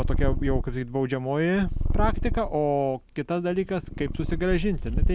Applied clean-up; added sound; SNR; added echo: none; Purr; 0 dB; none.